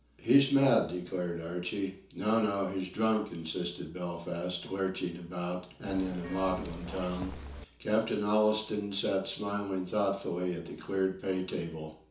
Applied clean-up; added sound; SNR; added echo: none; Zipper (clothing) / Telephone; 11 dB; reverberation time 0.9 s.